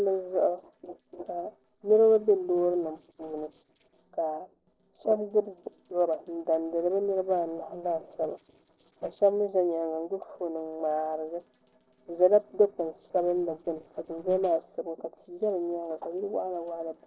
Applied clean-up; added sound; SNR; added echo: neural separator model SepFormer DNS4.